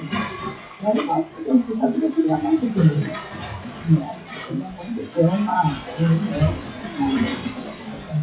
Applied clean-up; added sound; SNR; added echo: classical method WPE with log-MMSE.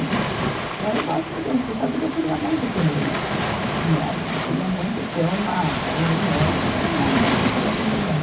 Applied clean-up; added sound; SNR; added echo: none; Waves, surf; 0 dB; reverberation time 0.4 s.